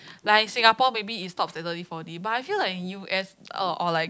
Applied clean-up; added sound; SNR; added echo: none; none; none; none.